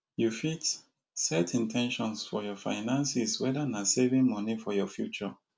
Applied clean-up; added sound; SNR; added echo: none; none; none; none.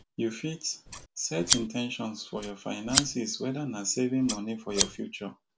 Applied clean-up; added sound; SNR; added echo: none; Scissors; 2 dB; none.